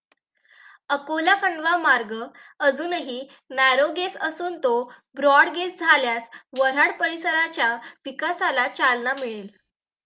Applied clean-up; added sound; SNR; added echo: none; Tambourine; 8 dB; none.